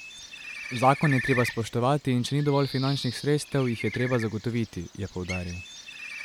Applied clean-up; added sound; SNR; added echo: none; Bird; 11 dB; none.